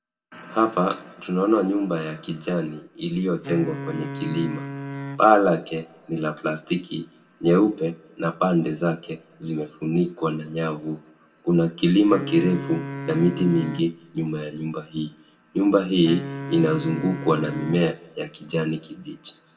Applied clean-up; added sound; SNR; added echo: none; Wind instrument, woodwind instrument; 10 dB; reverberation time 0.7 s.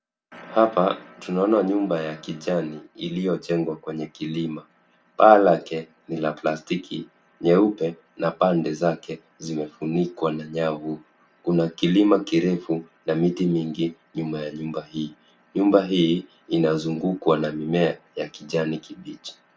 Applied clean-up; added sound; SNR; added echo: none; none; none; none.